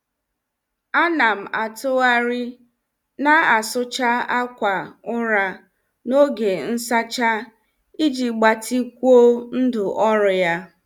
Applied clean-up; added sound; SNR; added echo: none; none; none; none.